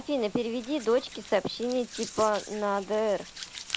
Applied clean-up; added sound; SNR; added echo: none; Hands; 13 dB; none.